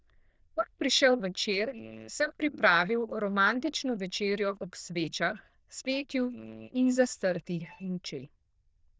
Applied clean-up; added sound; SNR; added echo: neural diffusion model UNIVERSE++.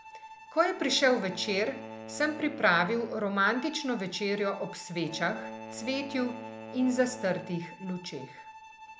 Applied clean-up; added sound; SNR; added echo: none; Wind instrument, woodwind instrument + Bowed string instrument; 13 dB; none.